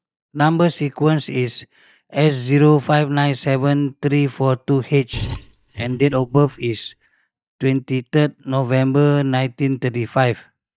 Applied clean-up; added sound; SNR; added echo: neural mask model DeepFilterNet 3.